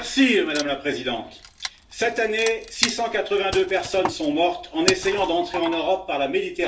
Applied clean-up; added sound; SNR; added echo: none; Wood; 10 dB; reverberation time 0.3 s.